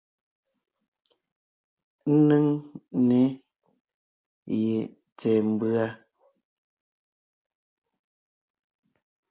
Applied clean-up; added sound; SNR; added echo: none; none; none; none.